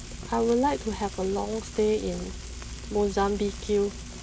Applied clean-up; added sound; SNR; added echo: none; Frying (food); 10 dB; none.